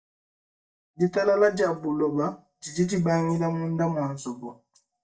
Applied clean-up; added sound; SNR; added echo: neural mask model DeepFilterNet 3.